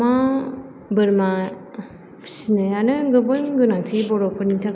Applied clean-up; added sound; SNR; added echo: none; none; none; none.